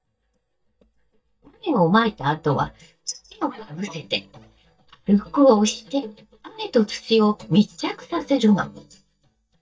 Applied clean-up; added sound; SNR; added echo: neural mask model DeepFilterNet 3.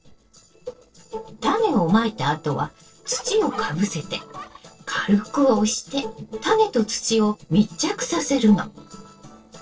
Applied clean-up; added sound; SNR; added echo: neural separator model SepFormer DNS4.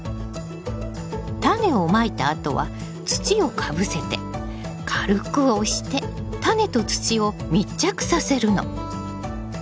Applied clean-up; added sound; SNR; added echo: none; none; none; none.